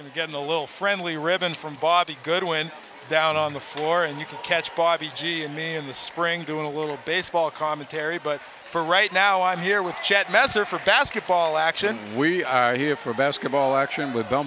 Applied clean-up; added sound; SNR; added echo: none; none; none; none.